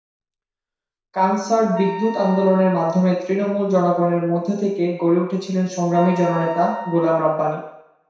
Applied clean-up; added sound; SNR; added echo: none; Wind instrument, woodwind instrument; 15 dB; reverberation time 0.7 s.